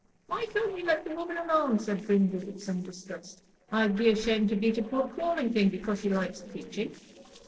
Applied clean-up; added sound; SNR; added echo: neural separator model SepFormer DNS4.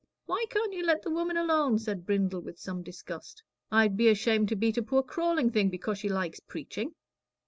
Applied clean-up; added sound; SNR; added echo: none; none; none; none.